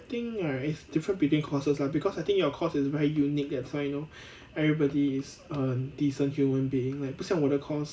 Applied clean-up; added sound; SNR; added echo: none; none; none; none.